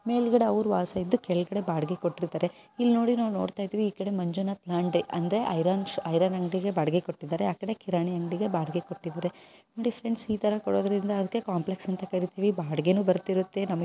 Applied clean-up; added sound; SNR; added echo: none; none; none; none.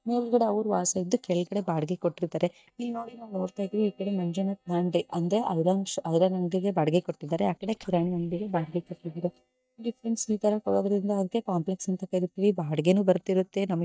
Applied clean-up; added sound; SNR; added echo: neural mask model DeepFilterNet 3.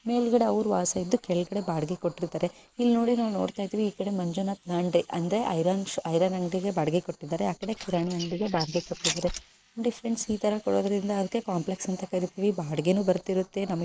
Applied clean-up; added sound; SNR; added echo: neural mask model Resemble Enhance denoiser.